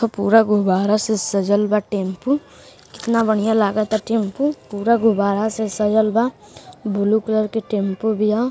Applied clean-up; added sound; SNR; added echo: none; none; none; none.